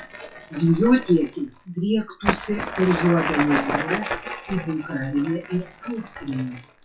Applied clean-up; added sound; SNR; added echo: classical method WPE with log-MMSE.